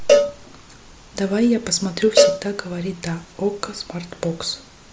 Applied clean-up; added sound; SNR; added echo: none; Cowbell; -1 dB; none.